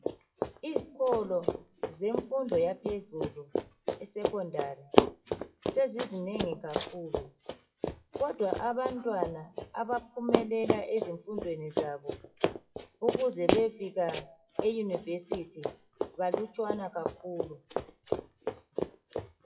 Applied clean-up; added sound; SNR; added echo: classical method WPE with log-MMSE.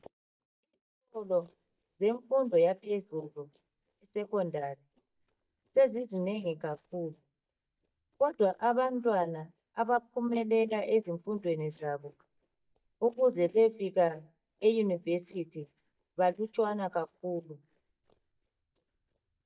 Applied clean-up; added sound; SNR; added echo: neural mask model DeepFilterNet 3.